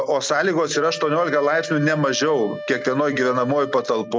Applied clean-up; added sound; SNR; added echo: none; Wind instrument, woodwind instrument; 13 dB; none.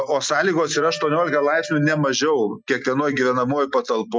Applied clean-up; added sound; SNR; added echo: classical method Wiener filter.